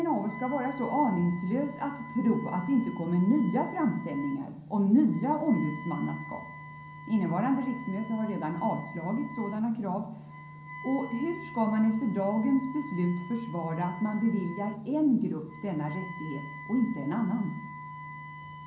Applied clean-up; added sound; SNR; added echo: none; Wind instrument, woodwind instrument; 16 dB; reverberation time 0.6 s.